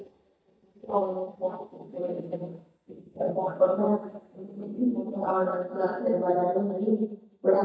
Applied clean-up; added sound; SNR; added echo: neural mask model DeepFilterNet 3.